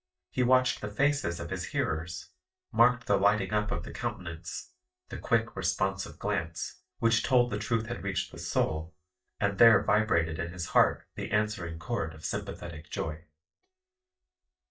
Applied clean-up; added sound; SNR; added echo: neural mask model DeepFilterNet 3.